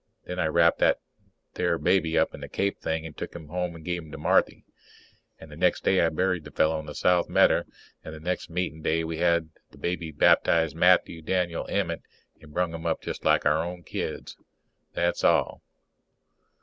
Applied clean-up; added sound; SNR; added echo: none; none; none; none.